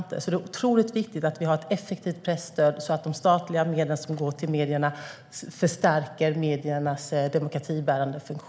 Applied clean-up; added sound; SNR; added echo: none; none; none; none.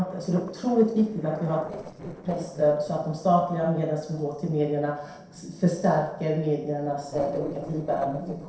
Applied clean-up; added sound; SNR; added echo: neural separator model SepFormer DNS4.